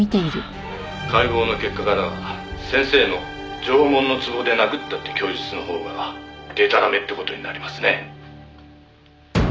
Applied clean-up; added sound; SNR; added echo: none; none; none; none.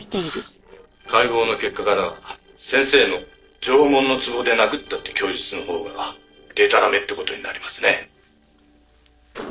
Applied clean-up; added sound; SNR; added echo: neural separator model SepFormer DNS4.